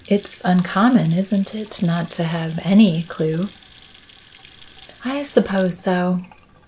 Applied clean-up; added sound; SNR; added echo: none; Sink (filling or washing) / Water tap, faucet / Splash, splatter; 20 dB; none.